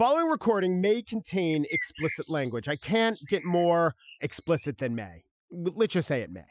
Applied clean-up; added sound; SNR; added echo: classical method Wiener filter.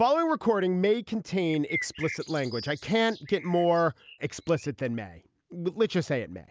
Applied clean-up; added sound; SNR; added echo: none; Bird; 14 dB; none.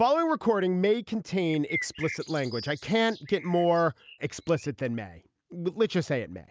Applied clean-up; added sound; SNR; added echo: neural mask model RNNoise.